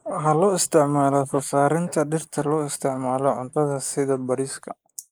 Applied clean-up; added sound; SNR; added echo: neural mask model Resemble Enhance denoiser.